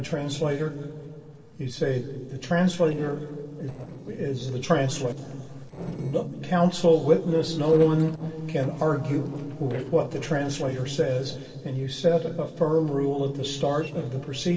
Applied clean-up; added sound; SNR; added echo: neural separator model SepFormer DNS4.